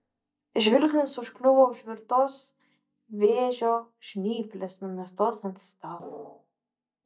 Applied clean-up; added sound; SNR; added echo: neural mask model DeepFilterNet 3.